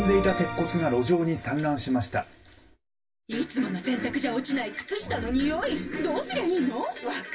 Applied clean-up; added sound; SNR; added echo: none; none; none; reverberation time 0.1 s.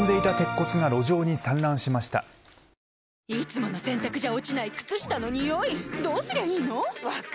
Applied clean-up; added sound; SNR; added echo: none; none; none; none.